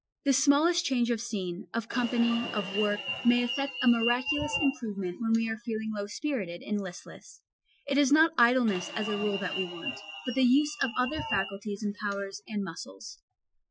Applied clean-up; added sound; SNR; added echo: classical method Wiener filter.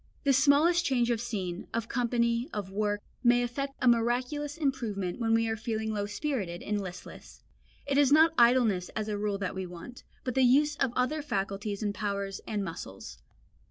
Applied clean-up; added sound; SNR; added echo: none; none; none; none.